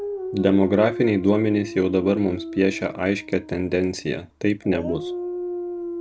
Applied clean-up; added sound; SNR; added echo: none; Dog; 10 dB; none.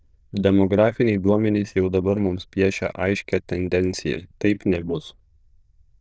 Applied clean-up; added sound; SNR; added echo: neural diffusion model UNIVERSE++.